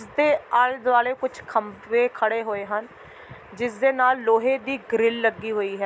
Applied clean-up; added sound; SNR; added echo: none; none; none; none.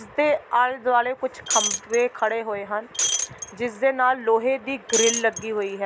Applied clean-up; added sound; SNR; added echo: none; Shatter; 3 dB; none.